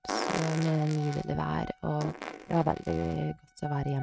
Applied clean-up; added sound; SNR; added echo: neural mask model RNNoise.